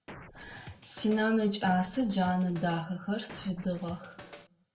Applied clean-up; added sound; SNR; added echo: none; Scratching (performance technique); 17 dB; reverberation time 0.5 s.